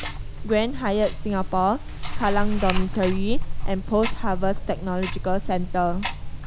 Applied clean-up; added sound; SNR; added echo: none; Tick-tock; -1 dB; none.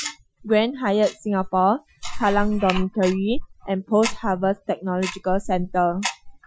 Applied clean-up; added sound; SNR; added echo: classical method Wiener filter.